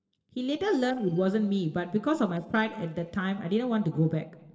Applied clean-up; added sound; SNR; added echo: neural separator model SepFormer DNS4.